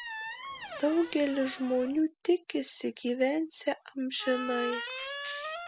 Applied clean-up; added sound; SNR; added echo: none; Squeak; 10 dB; none.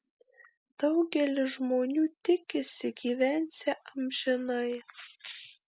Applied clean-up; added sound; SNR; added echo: none; none; none; none.